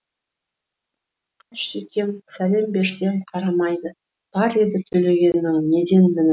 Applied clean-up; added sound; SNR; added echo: none; none; none; none.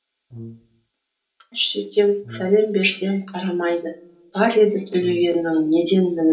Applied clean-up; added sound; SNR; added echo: none; Brass instrument; 19 dB; reverberation time 0.3 s.